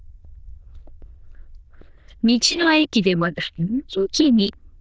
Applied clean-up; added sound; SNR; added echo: neural diffusion model UNIVERSE++.